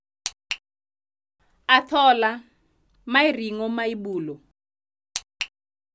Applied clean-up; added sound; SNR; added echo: none; none; none; none.